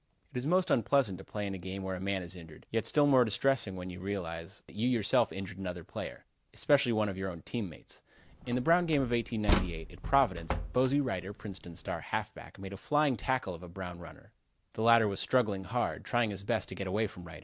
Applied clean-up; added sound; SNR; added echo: none; Slam; 5 dB; none.